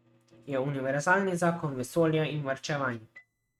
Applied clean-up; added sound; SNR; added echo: neural mask model RNNoise.